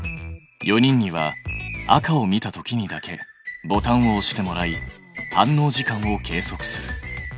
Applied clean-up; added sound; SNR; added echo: none; none; none; none.